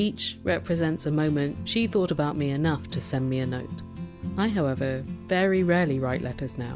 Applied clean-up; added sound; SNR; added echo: none; none; none; none.